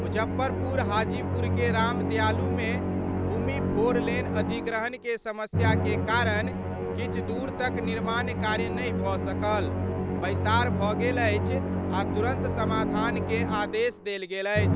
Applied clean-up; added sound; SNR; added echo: none; Musical instrument; -2 dB; none.